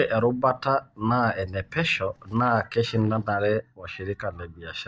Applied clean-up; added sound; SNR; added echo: neural mask model DeepFilterNet 3.